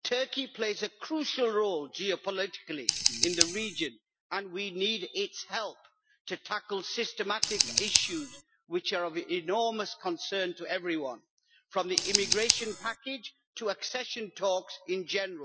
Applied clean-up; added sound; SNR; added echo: classical method Wiener filter.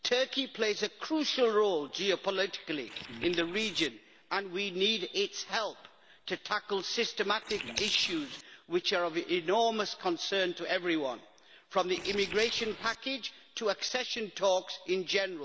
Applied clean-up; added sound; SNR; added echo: neural mask model Resemble Enhance denoiser.